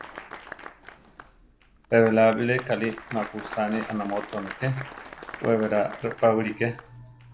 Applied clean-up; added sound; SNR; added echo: none; Applause; 15 dB; none.